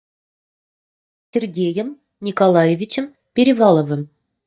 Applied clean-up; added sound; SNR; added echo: neural mask model DeepFilterNet 3.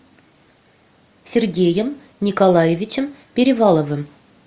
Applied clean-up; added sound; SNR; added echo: none; none; none; none.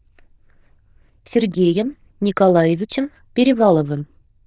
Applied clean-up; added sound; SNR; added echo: neural diffusion model UNIVERSE++.